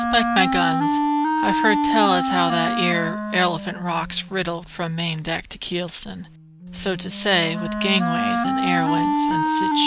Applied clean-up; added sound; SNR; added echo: none; Wind instrument, woodwind instrument; 0 dB; none.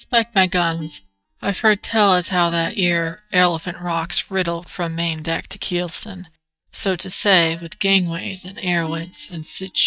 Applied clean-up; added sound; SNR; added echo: neural mask model DeepFilterNet 3.